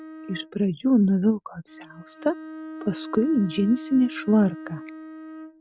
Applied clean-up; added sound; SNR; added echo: none; Bowed string instrument; 15 dB; none.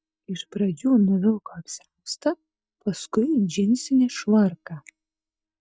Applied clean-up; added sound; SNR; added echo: neural mask model DeepFilterNet 3.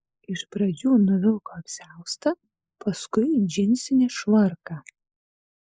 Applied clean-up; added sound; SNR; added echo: neural mask model Resemble Enhance denoiser.